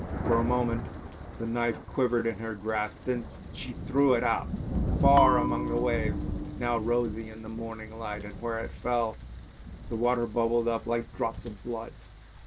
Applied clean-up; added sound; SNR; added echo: none; Bell + Thunder; 5 dB; none.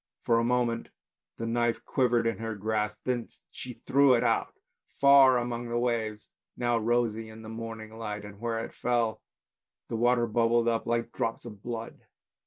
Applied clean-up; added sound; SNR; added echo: none; none; none; none.